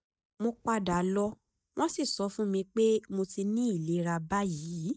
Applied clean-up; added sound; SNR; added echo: neural mask model DeepFilterNet 3.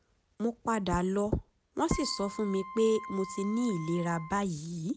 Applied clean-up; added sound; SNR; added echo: none; Wind instrument, woodwind instrument; 14 dB; none.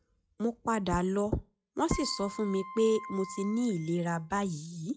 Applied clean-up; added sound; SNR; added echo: classical method log-MMSE.